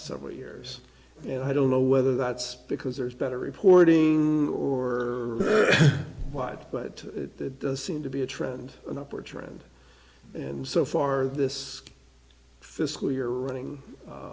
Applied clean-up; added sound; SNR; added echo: none; none; none; none.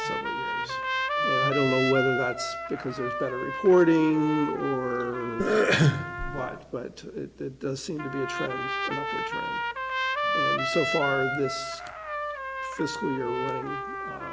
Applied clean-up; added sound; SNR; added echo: none; Trumpet; 3 dB; none.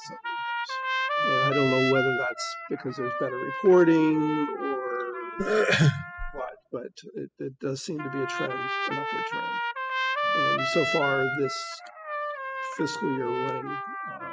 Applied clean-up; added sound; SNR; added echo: classical method spectral subtraction.